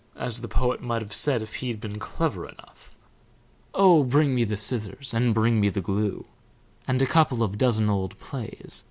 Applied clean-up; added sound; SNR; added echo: none; none; none; none.